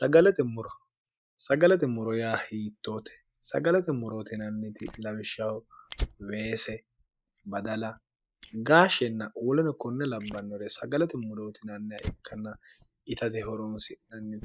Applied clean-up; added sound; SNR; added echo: neural mask model Resemble Enhance denoiser.